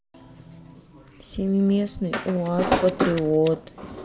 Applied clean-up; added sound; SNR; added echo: none; Scissors; 20 dB; none.